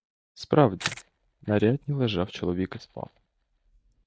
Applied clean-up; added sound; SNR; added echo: neural mask model DeepFilterNet 3.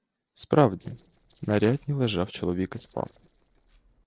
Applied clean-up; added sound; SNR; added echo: neural separator model SepFormer DNS4.